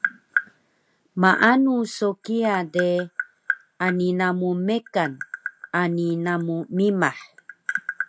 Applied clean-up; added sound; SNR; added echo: none; Tap; 10 dB; none.